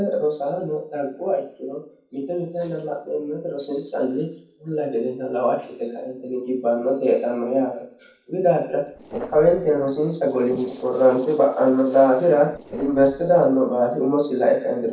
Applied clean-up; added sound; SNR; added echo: neural separator model SepFormer DNS4.